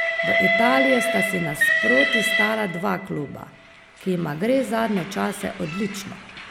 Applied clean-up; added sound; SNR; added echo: none; Train; 0 dB; none.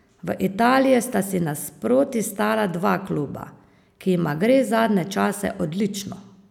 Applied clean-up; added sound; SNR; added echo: none; none; none; none.